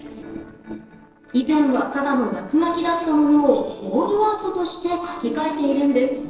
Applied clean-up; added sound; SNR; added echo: neural separator model SepFormer DNS4.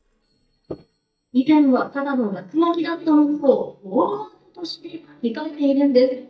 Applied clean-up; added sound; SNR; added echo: neural mask model DeepFilterNet 3.